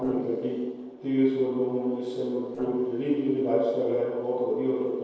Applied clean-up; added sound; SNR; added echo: neural separator model SepFormer DNS4.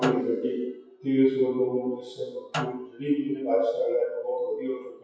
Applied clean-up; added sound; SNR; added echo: classical method WPE with log-MMSE.